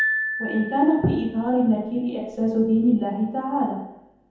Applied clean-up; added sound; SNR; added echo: none; Piano; 10 dB; reverberation time 1.0 s.